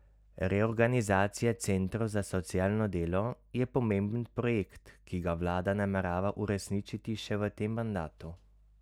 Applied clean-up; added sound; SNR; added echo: none; none; none; none.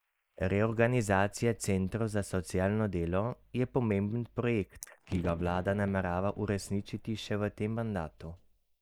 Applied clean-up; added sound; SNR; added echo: neural mask model Resemble Enhance denoiser.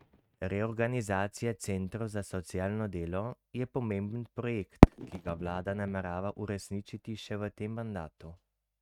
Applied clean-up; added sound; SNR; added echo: neural mask model RNNoise.